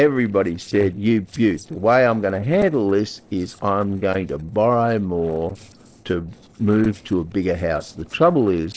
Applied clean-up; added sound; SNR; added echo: neural separator model SepFormer DNS4.